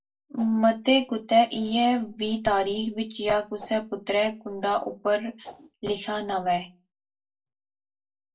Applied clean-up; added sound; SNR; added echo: neural separator model SepFormer DNS4.